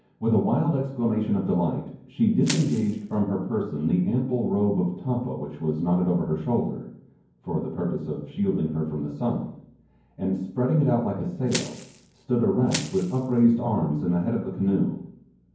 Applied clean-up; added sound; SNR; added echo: none; Crushing; 12 dB; reverberation time 0.9 s.